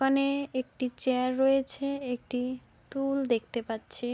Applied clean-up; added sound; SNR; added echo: none; none; none; none.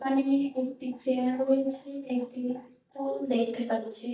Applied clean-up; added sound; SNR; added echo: neural mask model DeepFilterNet 3.